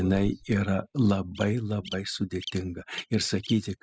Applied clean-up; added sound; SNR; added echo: classical method spectral subtraction.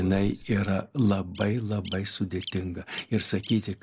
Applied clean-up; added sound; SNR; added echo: neural mask model Resemble Enhance denoiser.